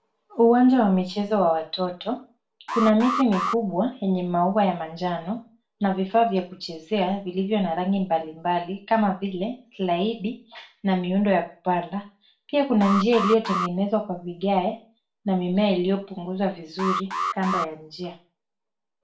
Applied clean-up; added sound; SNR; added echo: none; Alarm; 6 dB; reverberation time 0.3 s.